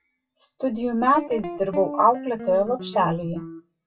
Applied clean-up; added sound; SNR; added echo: classical method WPE with log-MMSE.